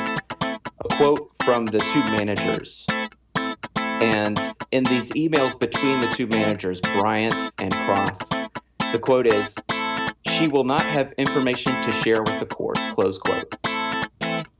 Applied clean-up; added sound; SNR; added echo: none; Guitar; 3 dB; none.